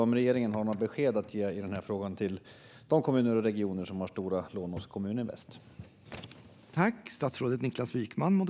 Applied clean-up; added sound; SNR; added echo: none; none; none; none.